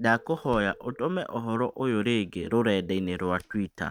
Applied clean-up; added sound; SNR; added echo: neural mask model RNNoise.